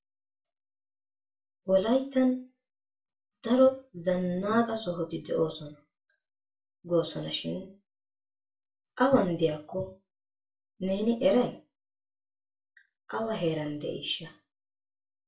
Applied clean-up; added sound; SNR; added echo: none; none; none; reverberation time 0.3 s.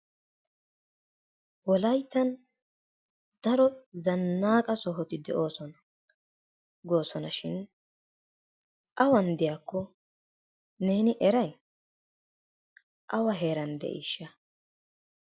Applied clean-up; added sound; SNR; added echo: none; none; none; none.